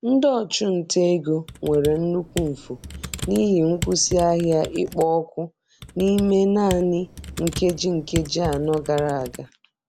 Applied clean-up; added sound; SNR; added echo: none; Computer keyboard; 13 dB; none.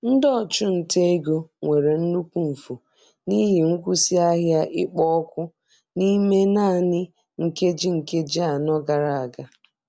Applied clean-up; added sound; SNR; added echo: none; none; none; none.